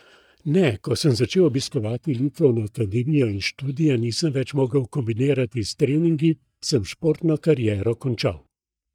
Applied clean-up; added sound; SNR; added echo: neural mask model DeepFilterNet 3.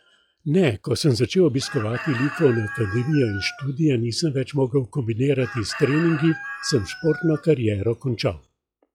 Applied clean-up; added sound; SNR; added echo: classical method log-MMSE.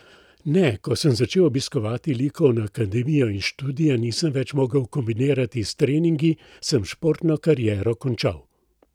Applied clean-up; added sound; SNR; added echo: none; none; none; none.